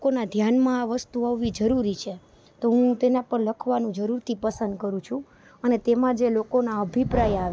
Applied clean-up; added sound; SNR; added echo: none; none; none; none.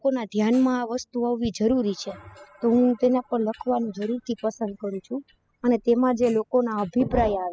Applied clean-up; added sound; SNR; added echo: classical method spectral subtraction.